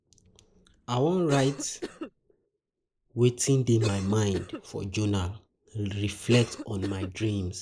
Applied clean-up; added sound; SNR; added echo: neural mask model Resemble Enhance denoiser.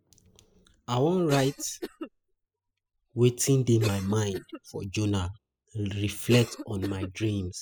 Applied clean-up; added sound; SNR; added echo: classical method spectral subtraction.